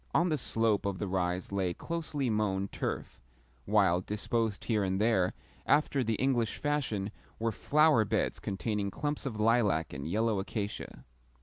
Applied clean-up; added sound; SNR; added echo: none; none; none; none.